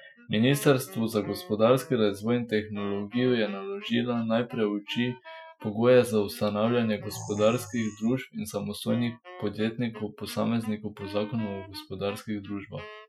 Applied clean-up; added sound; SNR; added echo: classical method Wiener filter.